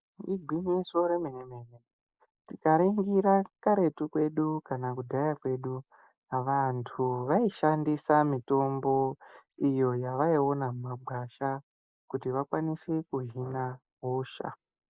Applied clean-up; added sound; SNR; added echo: neural mask model Resemble Enhance denoiser.